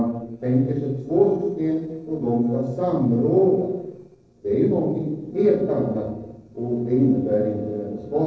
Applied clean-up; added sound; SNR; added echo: neural separator model SepFormer DNS4.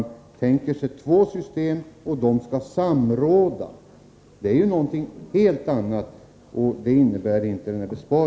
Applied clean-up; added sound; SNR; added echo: none; none; none; none.